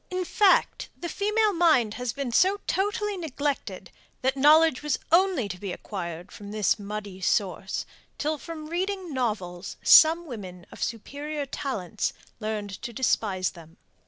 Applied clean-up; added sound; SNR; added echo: none; none; none; none.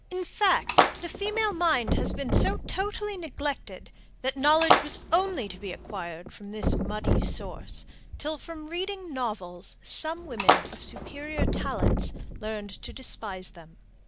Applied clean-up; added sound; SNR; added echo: none; Splash, splatter + Thump, thud; -1 dB; none.